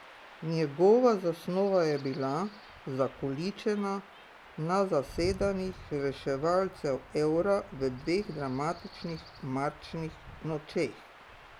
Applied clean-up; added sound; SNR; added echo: none; Stream / Chirp, tweet / Wind; 18 dB; none.